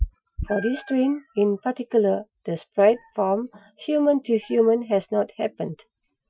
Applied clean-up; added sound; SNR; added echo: classical method Wiener filter.